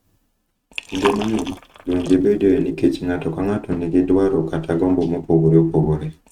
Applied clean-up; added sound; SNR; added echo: neural mask model RNNoise.